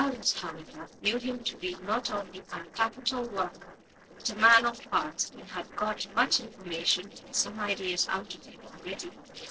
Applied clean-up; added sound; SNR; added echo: neural separator model SepFormer DNS4.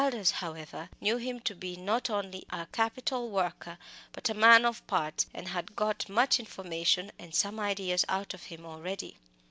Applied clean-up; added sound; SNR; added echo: none; none; none; none.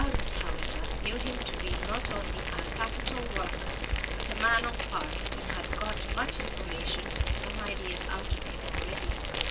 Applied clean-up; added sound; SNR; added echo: none; Boiling; -4 dB; reverberation time 0.1 s.